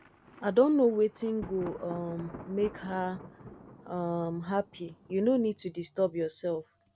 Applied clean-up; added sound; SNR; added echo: none; Thunder; 18 dB; none.